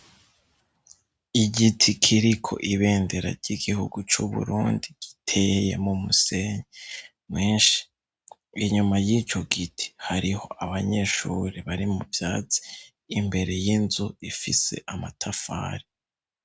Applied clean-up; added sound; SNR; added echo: none; none; none; none.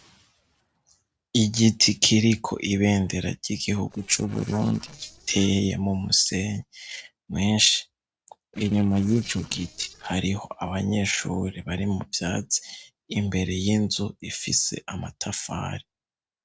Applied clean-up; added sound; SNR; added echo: neural separator model SepFormer DNS4.